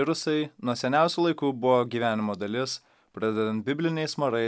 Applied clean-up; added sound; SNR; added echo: none; none; none; none.